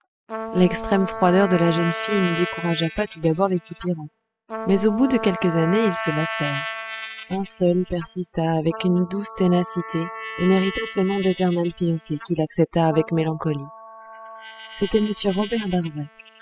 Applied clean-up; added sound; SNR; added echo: classical method spectral subtraction.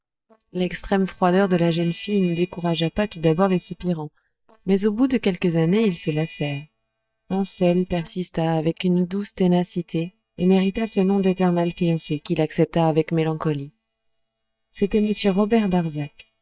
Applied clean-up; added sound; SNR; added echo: neural mask model DeepFilterNet 3.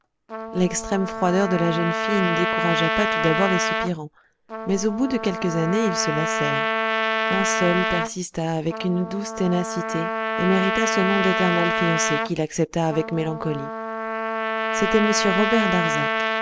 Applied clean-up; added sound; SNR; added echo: none; Trumpet; 1 dB; none.